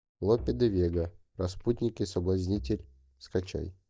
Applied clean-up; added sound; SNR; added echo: neural mask model DeepFilterNet 3.